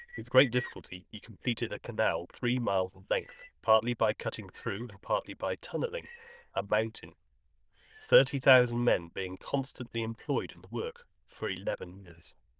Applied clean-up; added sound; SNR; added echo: neural diffusion model UNIVERSE++.